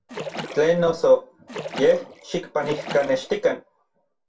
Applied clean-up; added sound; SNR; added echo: none; Splash, splatter; 12 dB; reverberation time 0.2 s.